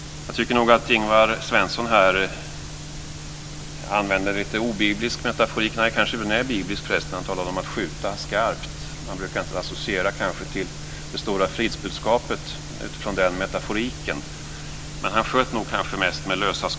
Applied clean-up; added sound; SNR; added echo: none; none; none; none.